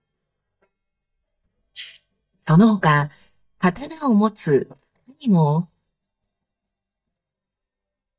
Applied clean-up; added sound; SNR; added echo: neural mask model DeepFilterNet 3.